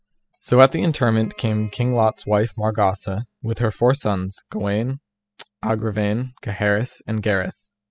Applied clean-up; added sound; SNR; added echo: classical method spectral subtraction.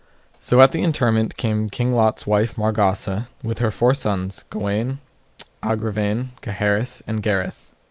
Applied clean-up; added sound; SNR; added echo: neural mask model Resemble Enhance denoiser.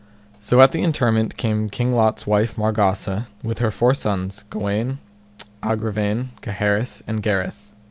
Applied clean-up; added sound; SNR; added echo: none; none; none; none.